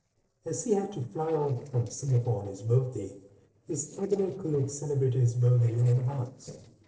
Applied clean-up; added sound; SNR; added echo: neural separator model SepFormer DNS4.